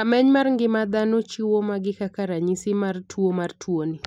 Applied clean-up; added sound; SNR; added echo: none; none; none; none.